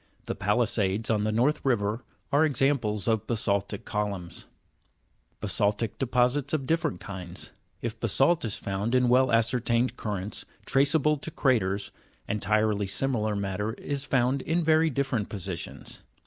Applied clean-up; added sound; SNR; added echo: none; none; none; none.